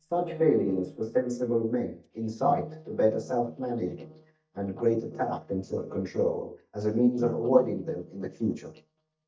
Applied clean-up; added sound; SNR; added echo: neural mask model DeepFilterNet 3.